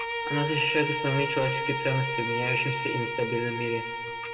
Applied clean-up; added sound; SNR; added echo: none; Bowed string instrument; 2 dB; reverberation time 1.2 s.